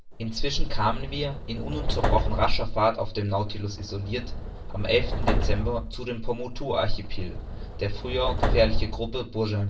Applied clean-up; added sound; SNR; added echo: none; Subway, metro, underground; 4 dB; reverberation time 0.3 s.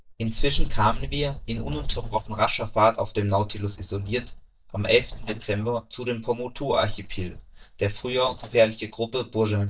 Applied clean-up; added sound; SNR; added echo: neural mask model DeepFilterNet 3.